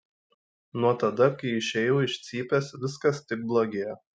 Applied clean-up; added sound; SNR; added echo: none; none; none; none.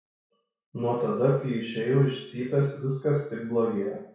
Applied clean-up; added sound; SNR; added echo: none; none; none; reverberation time 0.6 s.